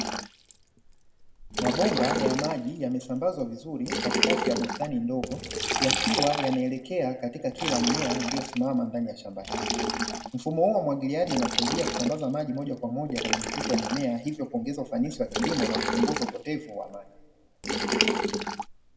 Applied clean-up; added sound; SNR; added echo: none; Liquid; 1 dB; reverberation time 0.7 s.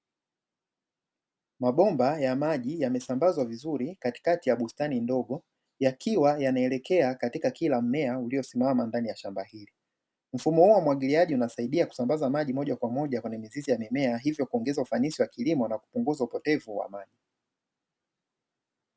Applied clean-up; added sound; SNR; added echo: none; none; none; none.